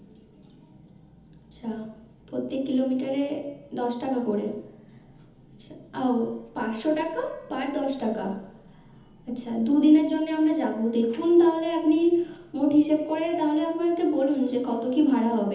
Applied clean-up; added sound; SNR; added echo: none; none; none; reverberation time 1.3 s.